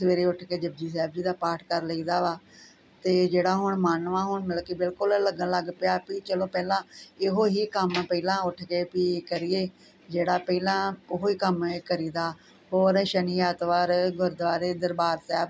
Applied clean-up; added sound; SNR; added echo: none; none; none; none.